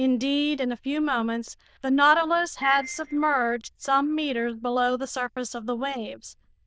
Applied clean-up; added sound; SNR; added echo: neural diffusion model UNIVERSE++.